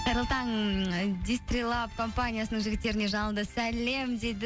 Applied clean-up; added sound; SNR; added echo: none; Keyboard (musical); 17 dB; none.